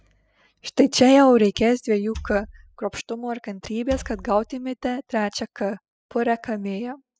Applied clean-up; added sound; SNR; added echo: classical method spectral subtraction.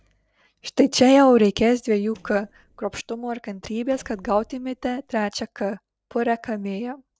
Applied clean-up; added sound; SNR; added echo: neural separator model SepFormer DNS4.